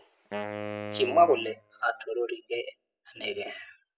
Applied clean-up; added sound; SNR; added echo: classical method spectral subtraction.